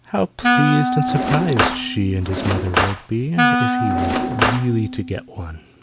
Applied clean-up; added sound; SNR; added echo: none; Cutlery, silverware / Drawer open or close + Wind instrument, woodwind instrument; -1 dB; none.